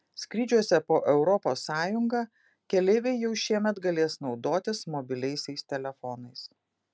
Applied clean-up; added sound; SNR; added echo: none; none; none; none.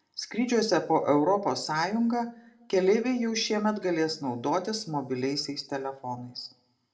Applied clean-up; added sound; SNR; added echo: none; none; none; reverberation time 0.3 s.